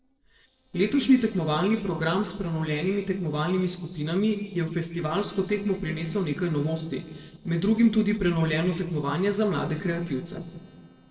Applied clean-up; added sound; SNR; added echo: neural separator model SepFormer DNS4.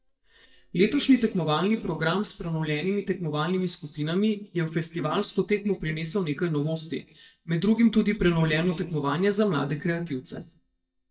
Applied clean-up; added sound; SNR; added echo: neural mask model DeepFilterNet 3.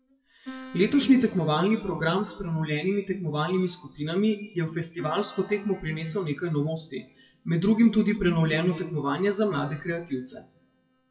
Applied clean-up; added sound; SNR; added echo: classical method WPE with log-MMSE.